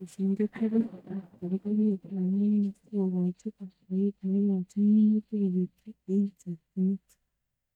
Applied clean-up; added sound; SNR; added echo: neural mask model DeepFilterNet 3.